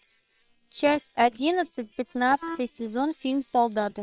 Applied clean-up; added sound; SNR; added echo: neural separator model SepFormer WHAM!.